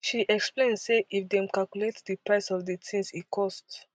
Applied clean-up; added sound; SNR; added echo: none; none; none; none.